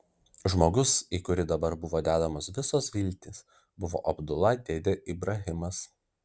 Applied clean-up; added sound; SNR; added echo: none; none; none; none.